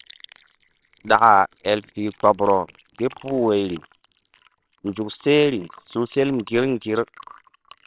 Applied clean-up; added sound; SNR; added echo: neural separator model SepFormer WHAMR!.